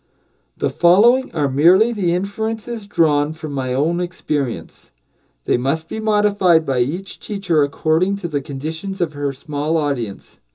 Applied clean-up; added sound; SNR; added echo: none; none; none; reverberation time 0.2 s.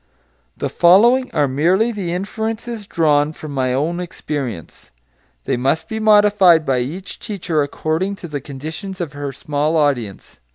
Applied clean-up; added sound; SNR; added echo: none; none; none; none.